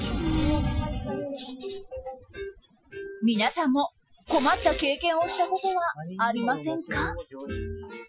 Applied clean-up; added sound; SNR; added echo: classical method Wiener filter.